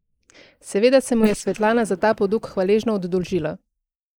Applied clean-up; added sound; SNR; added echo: neural mask model Resemble Enhance denoiser.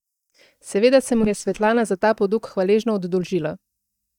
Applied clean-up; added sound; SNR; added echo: neural mask model DeepFilterNet 3.